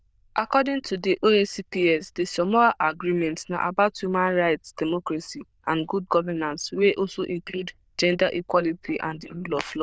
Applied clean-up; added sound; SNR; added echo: neural diffusion model UNIVERSE++.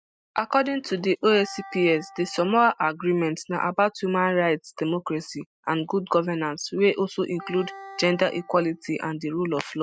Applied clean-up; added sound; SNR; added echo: classical method spectral subtraction.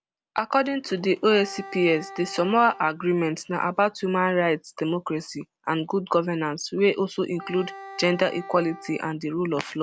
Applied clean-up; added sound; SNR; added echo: none; Wind instrument, woodwind instrument; 17 dB; none.